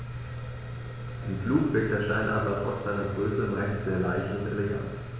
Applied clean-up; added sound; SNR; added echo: none; none; none; reverberation time 1.2 s.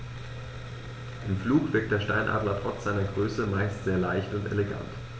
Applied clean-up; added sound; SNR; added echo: none; none; none; none.